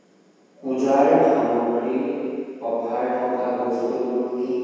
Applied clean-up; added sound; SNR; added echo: none; none; none; reverberation time 2.2 s.